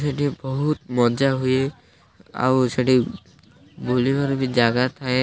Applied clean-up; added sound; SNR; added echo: none; none; none; none.